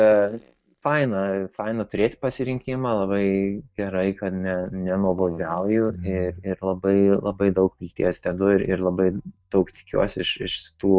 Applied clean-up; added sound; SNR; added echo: neural mask model DeepFilterNet 3.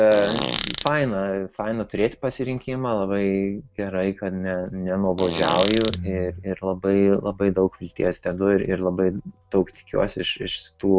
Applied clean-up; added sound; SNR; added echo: none; Fart; 5 dB; none.